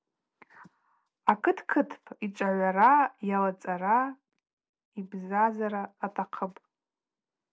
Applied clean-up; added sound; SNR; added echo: none; none; none; none.